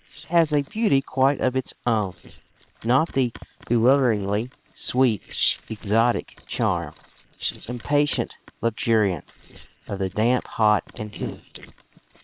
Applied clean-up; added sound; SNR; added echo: neural separator model SepFormer WHAM!.